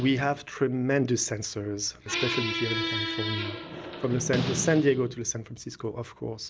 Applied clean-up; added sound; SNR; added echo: none; Squeak; 6 dB; none.